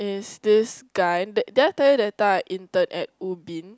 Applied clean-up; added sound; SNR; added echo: none; none; none; none.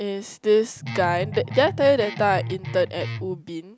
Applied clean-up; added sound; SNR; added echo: none; Guitar; 9 dB; none.